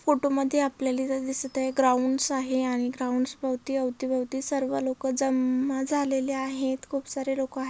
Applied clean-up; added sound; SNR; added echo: none; none; none; none.